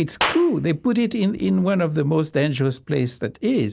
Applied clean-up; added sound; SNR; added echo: none; Clapping; 12 dB; none.